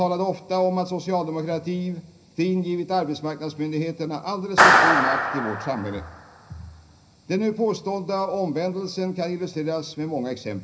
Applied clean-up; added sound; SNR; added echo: none; Clapping; -4 dB; reverberation time 0.4 s.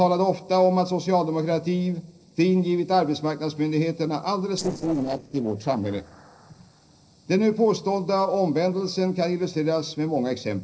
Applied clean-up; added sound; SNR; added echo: neural separator model SepFormer DNS4.